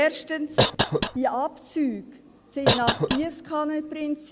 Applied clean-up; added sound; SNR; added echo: none; Cough; -1 dB; none.